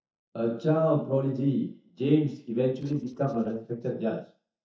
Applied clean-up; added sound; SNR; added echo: neural mask model DeepFilterNet 3.